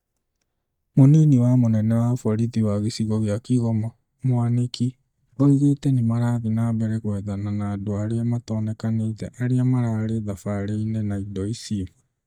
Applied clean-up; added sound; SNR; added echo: neural mask model DeepFilterNet 3.